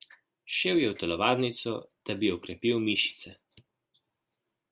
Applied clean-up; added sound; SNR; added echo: none; none; none; none.